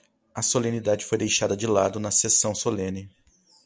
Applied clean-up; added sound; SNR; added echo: none; none; none; none.